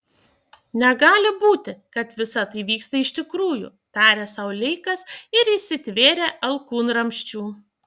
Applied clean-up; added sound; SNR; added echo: none; none; none; none.